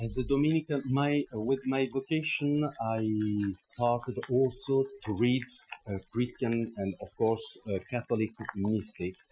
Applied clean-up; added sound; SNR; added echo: classical method Wiener filter.